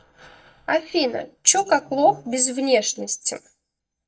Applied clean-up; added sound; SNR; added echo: neural mask model DeepFilterNet 3.